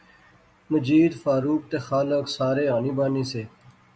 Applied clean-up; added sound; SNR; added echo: none; none; none; none.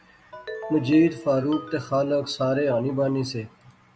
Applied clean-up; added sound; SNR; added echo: none; Ringtone; 14 dB; none.